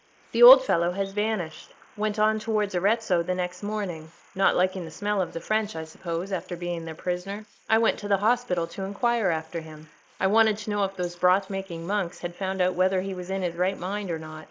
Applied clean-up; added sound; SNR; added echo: neural mask model Resemble Enhance denoiser.